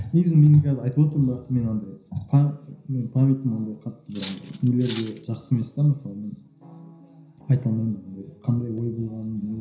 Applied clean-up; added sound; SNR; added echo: none; Cutlery, silverware; 19 dB; reverberation time 0.5 s.